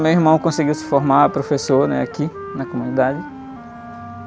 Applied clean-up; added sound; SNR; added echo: none; Wind instrument, woodwind instrument; 14 dB; none.